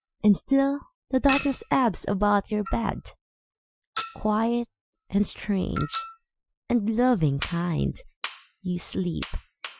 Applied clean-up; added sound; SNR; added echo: classical method Wiener filter.